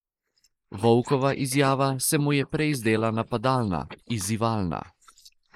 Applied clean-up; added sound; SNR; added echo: neural mask model Resemble Enhance denoiser.